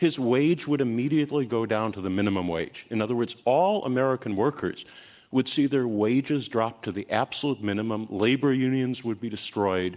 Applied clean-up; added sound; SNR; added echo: none; none; none; none.